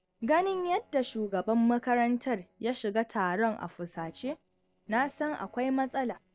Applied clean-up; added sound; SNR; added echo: neural separator model SepFormer DNS4.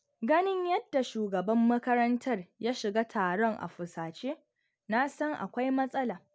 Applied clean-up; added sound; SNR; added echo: none; none; none; none.